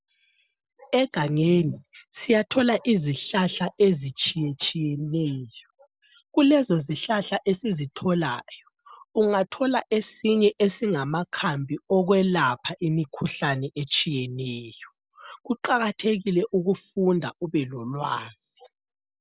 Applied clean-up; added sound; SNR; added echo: none; none; none; none.